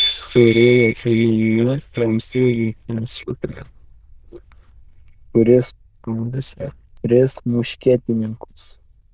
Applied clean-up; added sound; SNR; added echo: neural diffusion model UNIVERSE++.